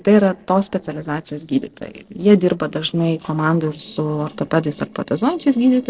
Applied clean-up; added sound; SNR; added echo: neural separator model SepFormer DNS4.